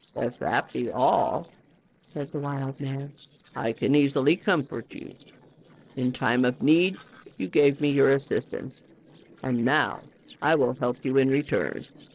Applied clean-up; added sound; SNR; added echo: neural separator model SepFormer DNS4.